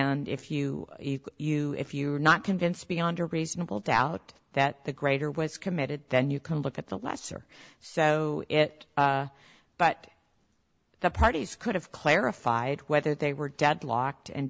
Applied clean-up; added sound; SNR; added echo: none; none; none; none.